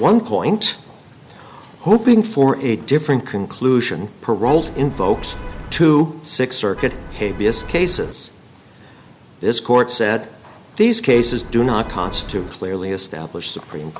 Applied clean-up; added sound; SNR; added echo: none; Vehicle horn, car horn, honking; 12 dB; none.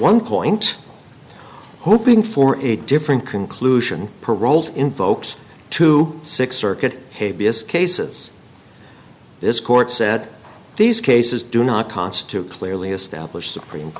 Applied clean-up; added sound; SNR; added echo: none; none; none; none.